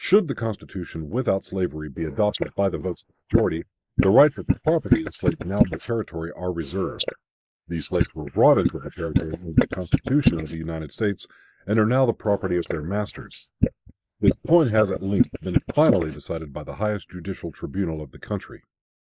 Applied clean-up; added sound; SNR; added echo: neural mask model Resemble Enhance denoiser.